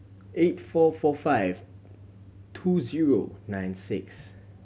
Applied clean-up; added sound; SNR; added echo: none; none; none; none.